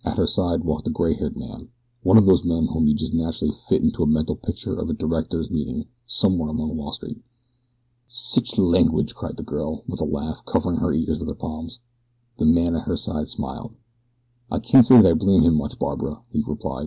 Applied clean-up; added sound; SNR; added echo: none; none; none; none.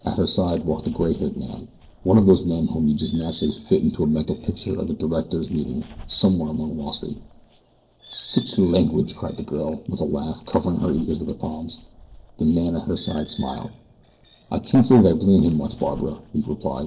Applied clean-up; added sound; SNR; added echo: neural separator model SepFormer DNS4.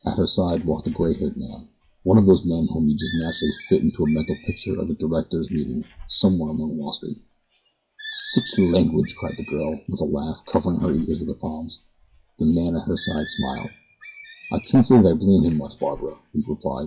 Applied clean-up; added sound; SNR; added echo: classical method WPE with log-MMSE.